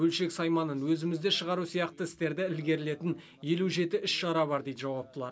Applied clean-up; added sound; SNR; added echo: none; none; none; none.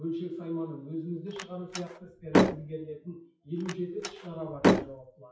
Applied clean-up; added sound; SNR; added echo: classical method WPE with log-MMSE.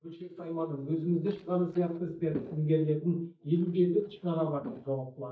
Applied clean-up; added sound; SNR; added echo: neural mask model DeepFilterNet 3.